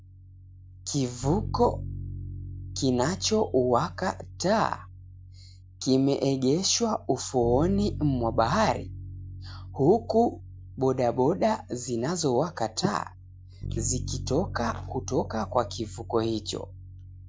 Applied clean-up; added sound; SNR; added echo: none; Bass guitar; 11 dB; none.